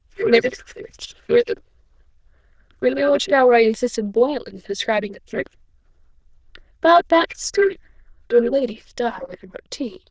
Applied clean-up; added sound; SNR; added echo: neural diffusion model UNIVERSE++.